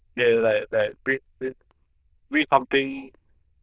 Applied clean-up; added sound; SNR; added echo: neural diffusion model UNIVERSE++.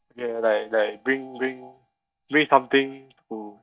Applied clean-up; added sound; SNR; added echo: neural mask model DeepFilterNet 3.